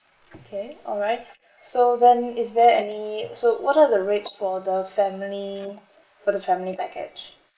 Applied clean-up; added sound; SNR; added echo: neural mask model Resemble Enhance denoiser.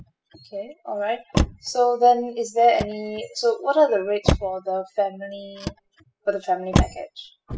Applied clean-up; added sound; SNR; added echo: classical method spectral subtraction.